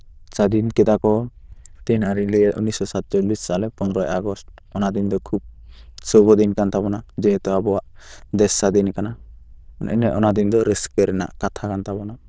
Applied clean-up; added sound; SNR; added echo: neural diffusion model UNIVERSE++.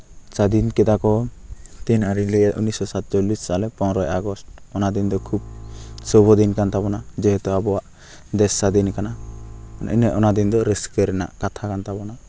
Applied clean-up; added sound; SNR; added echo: none; Bowed string instrument; 18 dB; none.